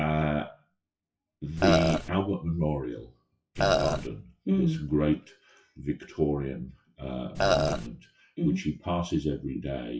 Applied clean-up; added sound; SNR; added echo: classical method WPE with log-MMSE.